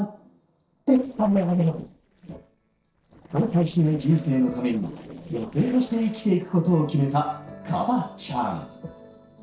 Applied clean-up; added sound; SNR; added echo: neural separator model SepFormer DNS4.